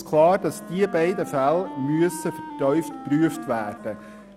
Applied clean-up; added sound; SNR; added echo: none; Wind instrument, woodwind instrument; 14 dB; none.